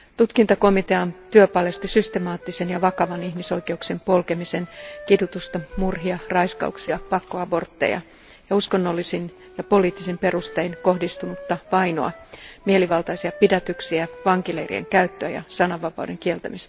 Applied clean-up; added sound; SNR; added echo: none; Wind instrument, woodwind instrument; 20 dB; none.